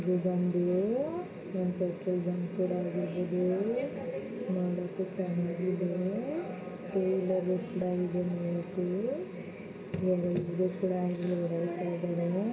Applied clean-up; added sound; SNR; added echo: none; none; none; reverberation time 0.2 s.